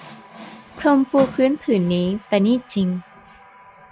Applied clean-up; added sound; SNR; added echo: none; Water tap, faucet; 18 dB; none.